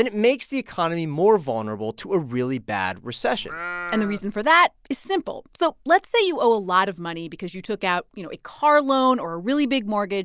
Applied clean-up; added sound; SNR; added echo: none; Livestock, farm animals, working animals; 11 dB; none.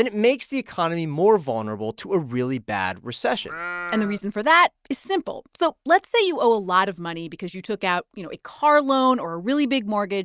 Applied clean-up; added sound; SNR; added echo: neural mask model RNNoise.